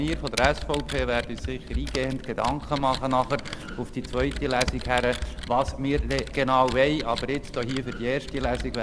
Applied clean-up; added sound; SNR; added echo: none; Computer keyboard; 7 dB; none.